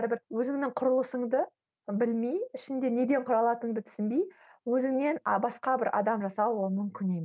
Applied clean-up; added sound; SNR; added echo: none; none; none; none.